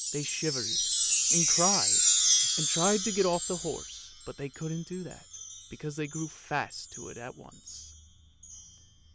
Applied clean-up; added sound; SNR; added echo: none; Chime; -5 dB; none.